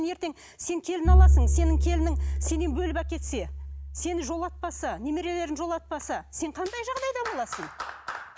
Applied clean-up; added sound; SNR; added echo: none; Bowed string instrument; -5 dB; none.